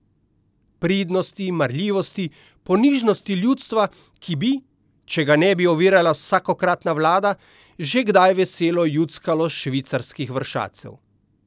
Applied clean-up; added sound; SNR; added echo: none; none; none; none.